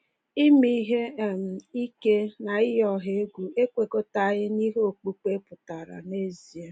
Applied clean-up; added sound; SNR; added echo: none; none; none; none.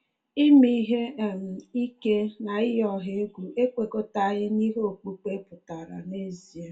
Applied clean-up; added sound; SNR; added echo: none; none; none; reverberation time 0.2 s.